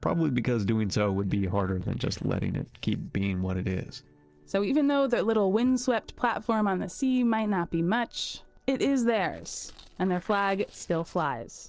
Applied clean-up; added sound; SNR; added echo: neural separator model SepFormer DNS4.